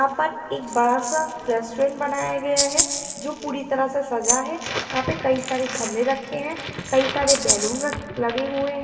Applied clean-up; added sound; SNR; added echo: none; Rattle (instrument); 5 dB; reverberation time 2.7 s.